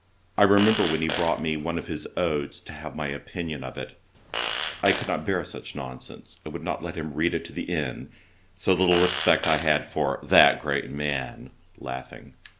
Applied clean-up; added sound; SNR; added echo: none; Fart; 6 dB; none.